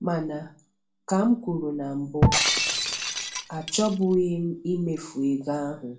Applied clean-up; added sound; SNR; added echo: none; Shatter; 0 dB; reverberation time 0.3 s.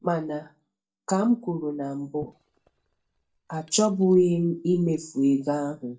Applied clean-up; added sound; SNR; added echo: neural mask model DeepFilterNet 3.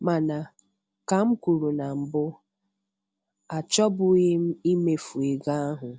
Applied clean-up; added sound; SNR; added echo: none; none; none; none.